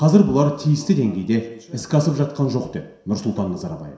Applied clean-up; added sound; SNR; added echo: none; none; none; reverberation time 0.7 s.